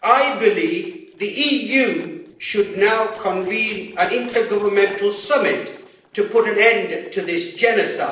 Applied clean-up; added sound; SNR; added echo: neural separator model SepFormer DNS4.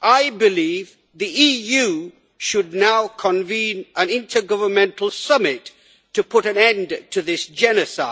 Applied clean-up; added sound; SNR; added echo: none; none; none; none.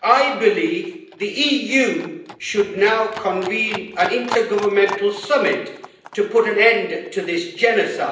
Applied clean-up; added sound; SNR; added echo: none; Livestock, farm animals, working animals; 17 dB; reverberation time 0.8 s.